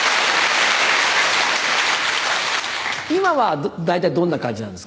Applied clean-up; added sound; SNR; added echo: none; none; none; none.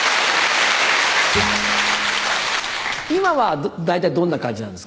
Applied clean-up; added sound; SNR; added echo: none; Bowed string instrument; 15 dB; none.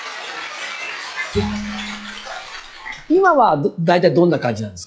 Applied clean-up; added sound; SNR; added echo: classical method log-MMSE.